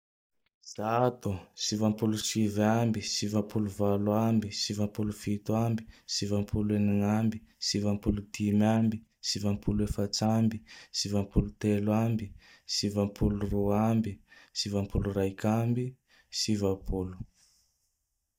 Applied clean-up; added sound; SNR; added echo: neural mask model DeepFilterNet 3.